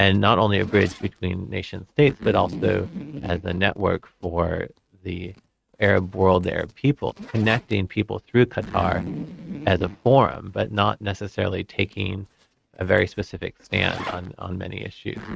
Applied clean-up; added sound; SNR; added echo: neural mask model RNNoise.